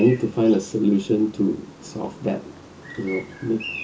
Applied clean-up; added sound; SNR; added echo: none; Bird vocalization, bird call, bird song; 17 dB; reverberation time 0.2 s.